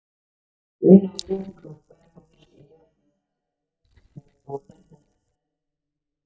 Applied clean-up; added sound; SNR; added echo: neural mask model DeepFilterNet 3.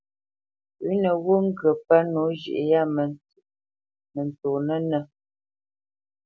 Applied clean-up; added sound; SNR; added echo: none; none; none; none.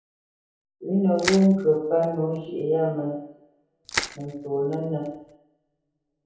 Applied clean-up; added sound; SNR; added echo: none; Crushing; 9 dB; reverberation time 0.9 s.